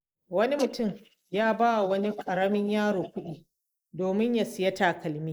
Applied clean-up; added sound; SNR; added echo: neural mask model Resemble Enhance denoiser.